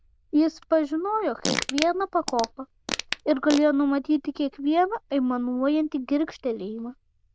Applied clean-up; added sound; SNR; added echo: neural diffusion model UNIVERSE++.